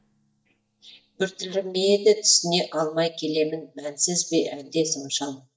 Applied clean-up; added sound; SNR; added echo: neural mask model DeepFilterNet 3.